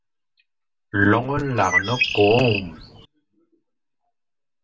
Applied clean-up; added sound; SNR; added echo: none; Bird; 2 dB; reverberation time 0.2 s.